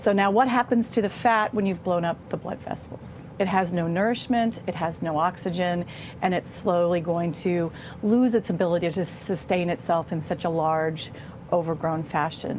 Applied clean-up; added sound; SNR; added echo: none; none; none; none.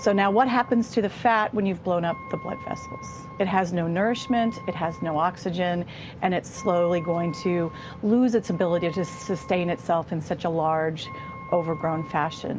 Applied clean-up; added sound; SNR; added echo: none; Wind instrument, woodwind instrument; 19 dB; none.